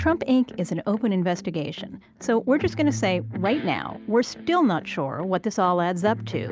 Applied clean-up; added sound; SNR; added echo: none; none; none; none.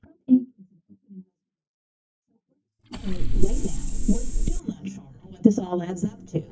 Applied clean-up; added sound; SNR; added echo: neural mask model DeepFilterNet 3.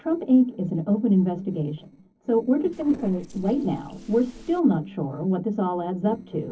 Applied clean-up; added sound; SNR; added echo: neural separator model SepFormer DNS4.